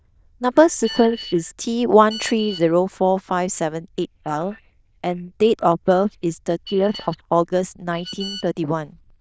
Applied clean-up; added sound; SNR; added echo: neural diffusion model UNIVERSE++.